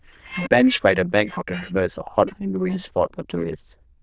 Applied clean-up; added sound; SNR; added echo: neural diffusion model UNIVERSE++.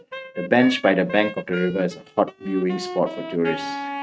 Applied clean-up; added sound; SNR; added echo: neural mask model RNNoise.